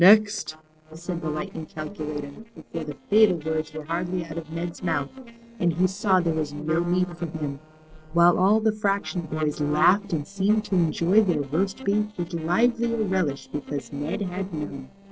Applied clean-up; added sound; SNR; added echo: neural separator model SepFormer DNS4.